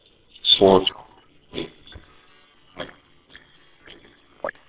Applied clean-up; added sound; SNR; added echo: neural separator model SepFormer WHAMR!.